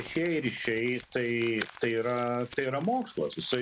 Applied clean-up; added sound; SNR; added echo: none; Crumpling, crinkling; 16 dB; none.